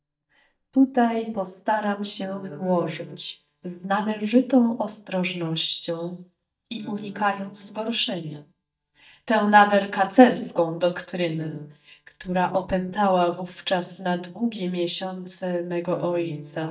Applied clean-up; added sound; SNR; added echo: neural mask model DeepFilterNet 3.